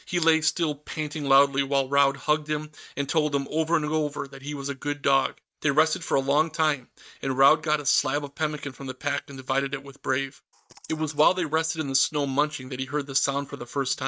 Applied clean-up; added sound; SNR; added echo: neural mask model RNNoise.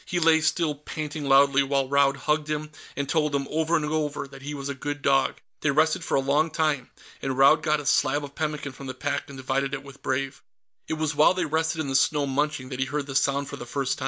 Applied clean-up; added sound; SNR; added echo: none; none; none; none.